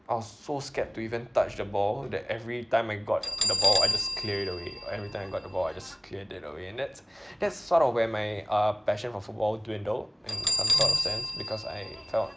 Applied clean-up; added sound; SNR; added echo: none; Bell; 3 dB; none.